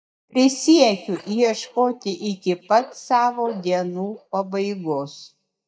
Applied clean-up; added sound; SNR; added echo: neural mask model DeepFilterNet 3.